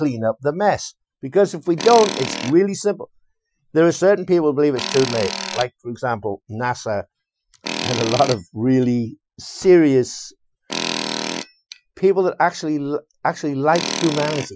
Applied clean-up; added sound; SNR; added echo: classical method Wiener filter.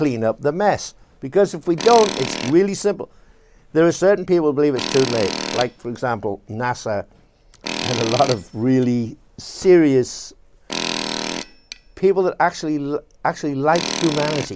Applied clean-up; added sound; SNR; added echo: none; Tools; 11 dB; none.